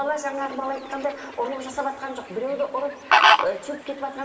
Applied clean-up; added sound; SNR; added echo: none; Fowl; -3 dB; reverberation time 2.6 s.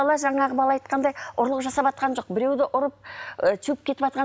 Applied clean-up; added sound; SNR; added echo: none; none; none; none.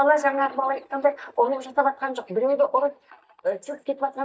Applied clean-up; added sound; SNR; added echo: neural mask model DeepFilterNet 3.